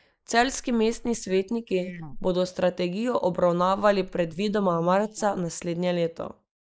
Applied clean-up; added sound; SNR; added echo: neural mask model Resemble Enhance denoiser.